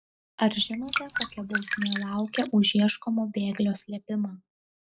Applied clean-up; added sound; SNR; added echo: classical method log-MMSE.